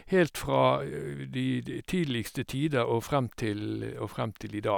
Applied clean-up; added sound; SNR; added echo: none; none; none; none.